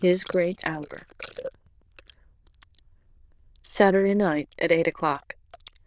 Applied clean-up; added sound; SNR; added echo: neural diffusion model UNIVERSE++.